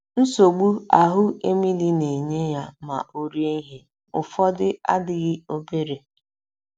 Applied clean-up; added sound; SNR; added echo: none; none; none; none.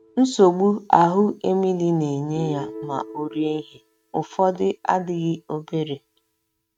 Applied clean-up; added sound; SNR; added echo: neural mask model RNNoise.